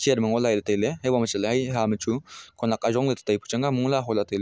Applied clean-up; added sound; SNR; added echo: none; none; none; none.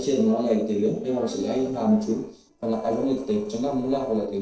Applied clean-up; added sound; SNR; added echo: neural separator model SepFormer DNS4.